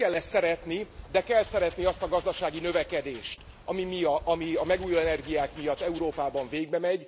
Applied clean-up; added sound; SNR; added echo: none; Wild animals; 18 dB; none.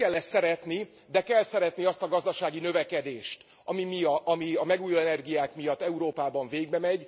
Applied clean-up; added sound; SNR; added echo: none; none; none; none.